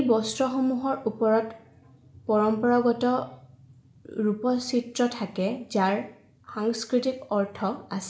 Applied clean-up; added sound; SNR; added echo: none; none; none; none.